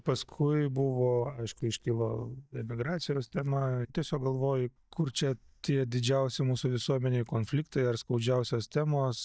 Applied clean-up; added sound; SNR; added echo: neural mask model DeepFilterNet 3.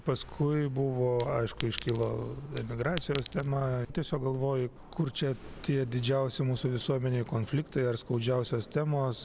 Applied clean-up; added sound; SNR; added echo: none; Chink, clink; 8 dB; none.